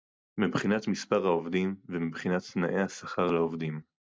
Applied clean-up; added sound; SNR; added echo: none; none; none; none.